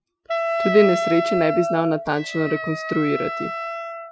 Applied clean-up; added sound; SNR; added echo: classical method Wiener filter.